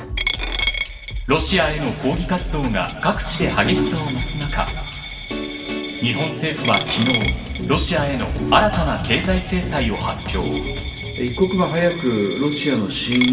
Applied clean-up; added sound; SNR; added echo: none; Coin (dropping); 10 dB; reverberation time 2.3 s.